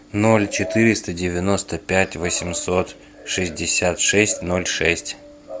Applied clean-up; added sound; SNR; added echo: none; none; none; none.